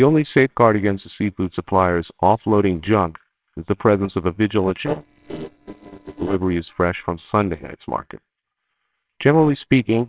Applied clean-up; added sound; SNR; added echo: neural separator model SepFormer WHAMR!.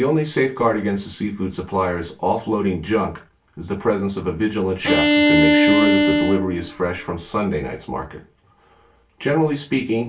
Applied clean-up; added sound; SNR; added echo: none; Bowed string instrument; -5 dB; reverberation time 0.3 s.